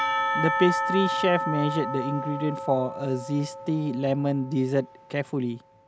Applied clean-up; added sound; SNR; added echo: none; Church bell / Percussion; 4 dB; none.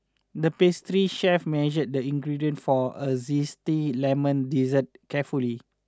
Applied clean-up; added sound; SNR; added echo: none; none; none; none.